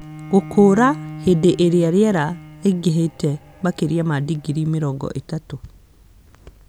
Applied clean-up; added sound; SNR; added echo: none; Bowed string instrument; 18 dB; none.